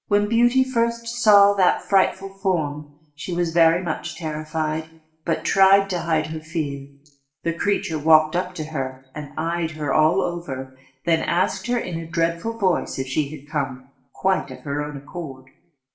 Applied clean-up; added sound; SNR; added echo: none; none; none; reverberation time 0.5 s.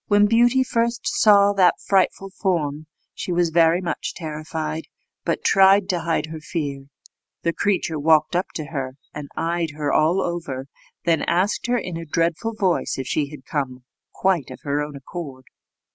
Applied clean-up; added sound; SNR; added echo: none; none; none; none.